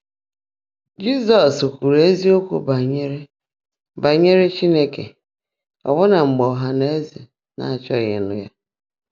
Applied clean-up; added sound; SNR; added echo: none; none; none; none.